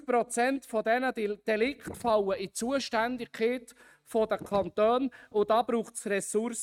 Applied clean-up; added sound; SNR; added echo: neural mask model RNNoise.